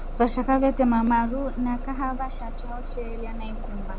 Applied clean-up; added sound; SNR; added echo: none; Bus; 5 dB; none.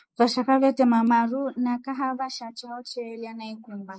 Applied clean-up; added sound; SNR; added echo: neural mask model Resemble Enhance denoiser.